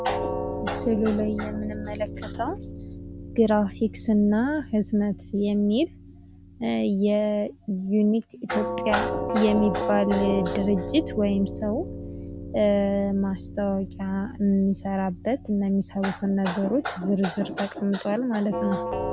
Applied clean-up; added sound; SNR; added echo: none; Doorbell; 10 dB; none.